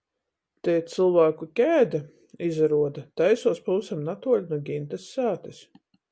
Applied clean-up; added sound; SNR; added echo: none; none; none; none.